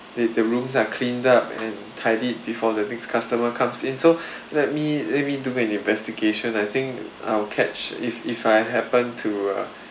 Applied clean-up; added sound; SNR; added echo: none; none; none; none.